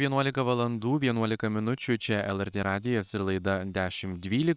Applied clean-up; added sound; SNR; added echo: neural separator model SepFormer WHAM!.